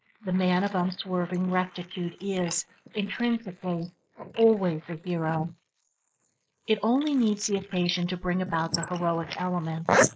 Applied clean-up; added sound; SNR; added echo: neural mask model Resemble Enhance denoiser.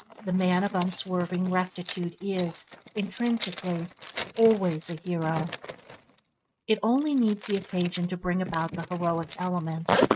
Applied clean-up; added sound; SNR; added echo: neural mask model RNNoise.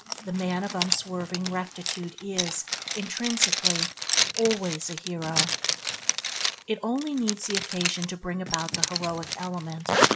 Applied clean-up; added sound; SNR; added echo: none; Zipper (clothing); -2 dB; none.